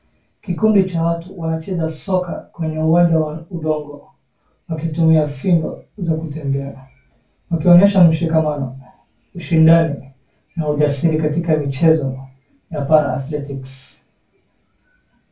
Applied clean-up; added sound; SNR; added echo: none; none; none; reverberation time 0.2 s.